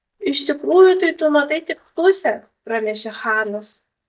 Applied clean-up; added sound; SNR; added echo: neural mask model DeepFilterNet 3.